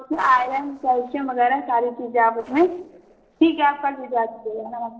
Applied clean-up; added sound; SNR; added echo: neural separator model SepFormer DNS4.